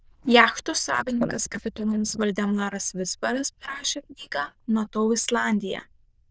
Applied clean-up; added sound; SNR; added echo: neural diffusion model UNIVERSE++.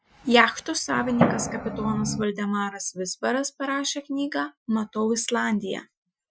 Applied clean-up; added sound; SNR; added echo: classical method Wiener filter.